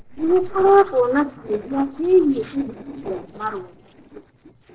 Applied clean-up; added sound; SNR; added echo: neural separator model SepFormer DNS4.